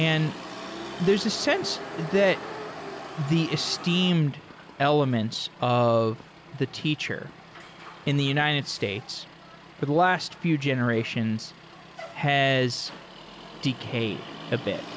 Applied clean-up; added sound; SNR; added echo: none; Motor vehicle (road); 14 dB; none.